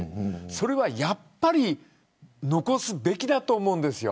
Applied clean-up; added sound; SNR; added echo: none; none; none; none.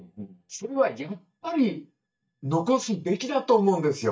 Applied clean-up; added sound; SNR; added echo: neural mask model DeepFilterNet 3.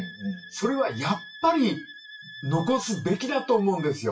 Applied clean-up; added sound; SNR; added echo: classical method WPE with log-MMSE.